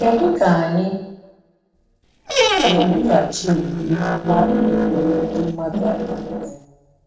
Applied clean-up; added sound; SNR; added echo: neural separator model SepFormer DNS4.